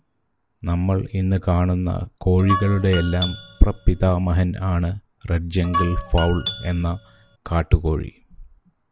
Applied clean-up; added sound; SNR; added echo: none; Guitar; 9 dB; none.